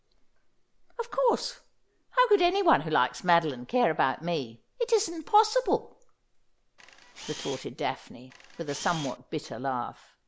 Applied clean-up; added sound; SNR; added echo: none; Camera; 14 dB; none.